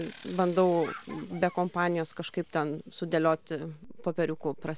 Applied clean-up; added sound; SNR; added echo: none; Bicycle; 17 dB; none.